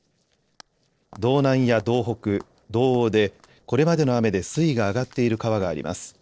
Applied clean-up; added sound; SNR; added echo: neural separator model SepFormer DNS4.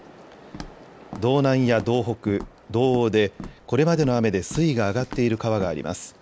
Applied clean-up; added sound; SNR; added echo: none; Walk, footsteps; 18 dB; none.